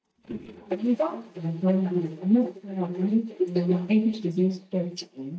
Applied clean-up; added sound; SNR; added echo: neural mask model DeepFilterNet 3.